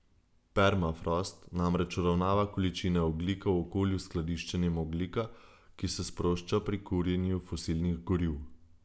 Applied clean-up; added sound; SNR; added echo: none; none; none; none.